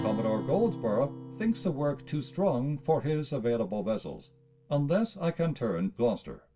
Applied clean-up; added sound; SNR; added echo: none; Acoustic guitar; 13 dB; reverberation time 0.2 s.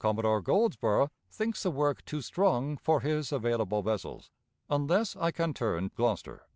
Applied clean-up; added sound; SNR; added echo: none; none; none; none.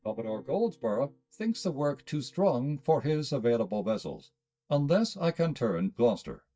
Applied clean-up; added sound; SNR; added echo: neural mask model DeepFilterNet 3.